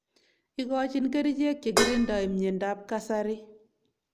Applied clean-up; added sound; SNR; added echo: none; Dishes, pots, and pans; -1 dB; none.